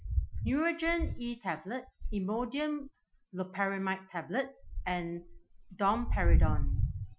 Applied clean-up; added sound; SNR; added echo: classical method Wiener filter.